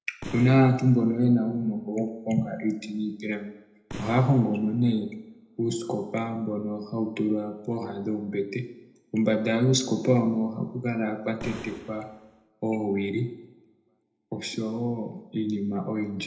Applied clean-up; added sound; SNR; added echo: none; Boom; 15 dB; reverberation time 0.8 s.